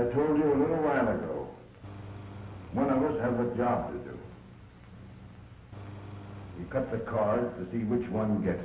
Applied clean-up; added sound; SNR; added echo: none; Engine; 17 dB; reverberation time 0.8 s.